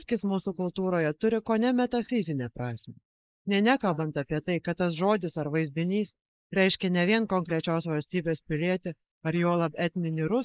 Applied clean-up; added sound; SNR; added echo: neural mask model Resemble Enhance denoiser.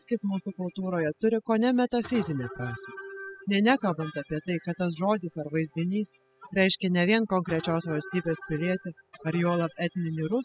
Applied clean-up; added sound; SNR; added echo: classical method spectral subtraction.